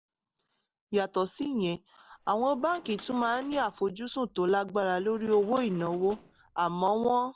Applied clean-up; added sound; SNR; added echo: neural separator model SepFormer DNS4.